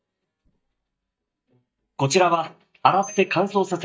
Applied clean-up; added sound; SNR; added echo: neural mask model DeepFilterNet 3.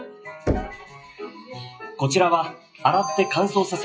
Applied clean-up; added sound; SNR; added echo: classical method WPE with log-MMSE.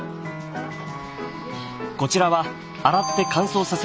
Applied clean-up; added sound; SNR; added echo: none; none; none; none.